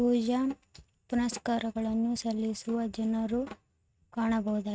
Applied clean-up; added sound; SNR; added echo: neural mask model RNNoise.